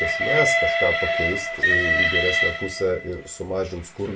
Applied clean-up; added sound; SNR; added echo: none; Train; -4 dB; reverberation time 0.2 s.